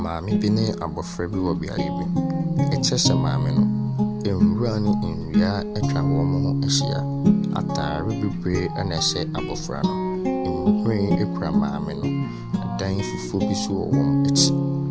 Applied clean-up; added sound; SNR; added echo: none; Guitar; -4 dB; none.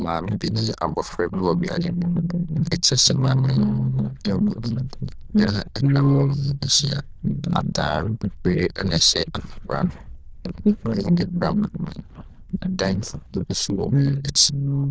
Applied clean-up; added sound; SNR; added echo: neural diffusion model UNIVERSE++.